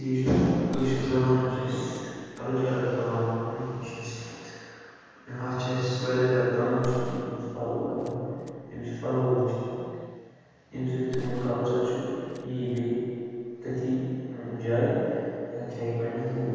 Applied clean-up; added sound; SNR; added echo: none; Gunshot, gunfire; 16 dB; reverberation time 2.1 s.